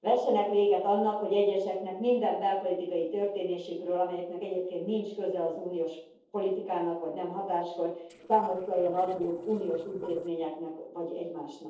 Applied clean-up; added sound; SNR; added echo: neural separator model SepFormer DNS4.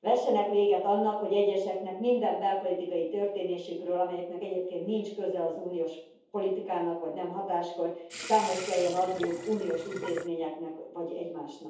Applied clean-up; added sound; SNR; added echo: none; Sink (filling or washing) / Water tap, faucet; 11 dB; reverberation time 0.7 s.